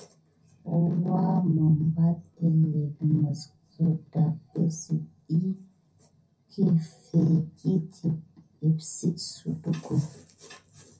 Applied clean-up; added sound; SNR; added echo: none; none; none; reverberation time 0.3 s.